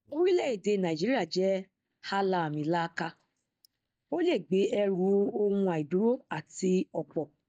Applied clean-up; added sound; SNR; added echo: neural mask model DeepFilterNet 3.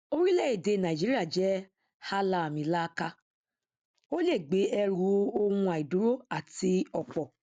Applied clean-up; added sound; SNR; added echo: none; none; none; none.